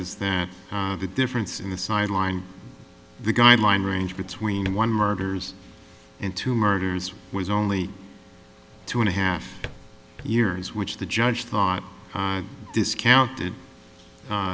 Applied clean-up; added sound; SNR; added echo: none; Drawer open or close; 18 dB; none.